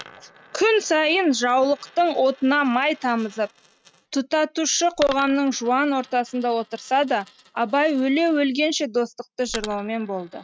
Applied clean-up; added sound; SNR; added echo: neural mask model RNNoise.